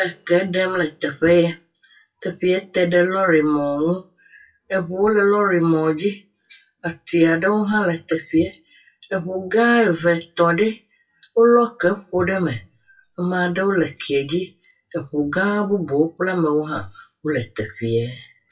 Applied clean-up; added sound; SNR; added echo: classical method WPE with log-MMSE.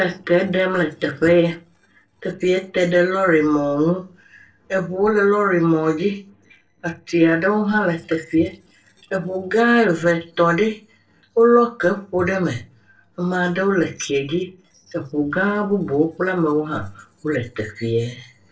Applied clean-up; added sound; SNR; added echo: neural separator model SepFormer DNS4.